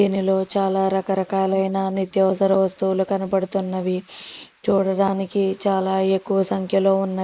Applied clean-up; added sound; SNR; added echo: neural mask model Resemble Enhance denoiser.